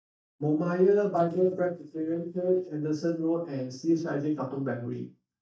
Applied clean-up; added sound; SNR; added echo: neural mask model DeepFilterNet 3.